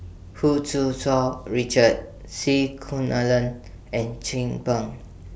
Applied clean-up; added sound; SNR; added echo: none; none; none; none.